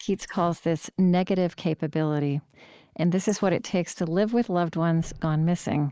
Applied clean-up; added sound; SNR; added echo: neural mask model Resemble Enhance denoiser.